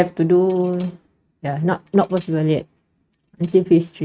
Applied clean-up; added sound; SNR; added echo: neural mask model RNNoise.